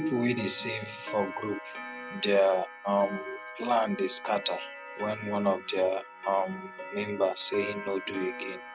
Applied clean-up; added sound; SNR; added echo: none; Clock; 11 dB; none.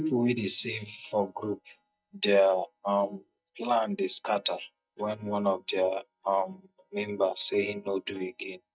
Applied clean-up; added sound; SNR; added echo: neural mask model DeepFilterNet 3.